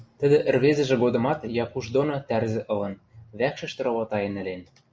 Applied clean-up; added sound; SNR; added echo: none; none; none; none.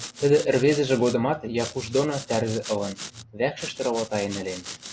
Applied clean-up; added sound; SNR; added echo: none; Domestic sounds, home sounds; 14 dB; none.